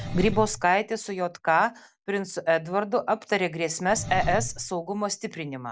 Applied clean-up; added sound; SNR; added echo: none; Engine; 11 dB; none.